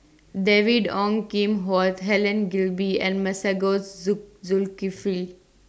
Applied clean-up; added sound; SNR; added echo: none; none; none; none.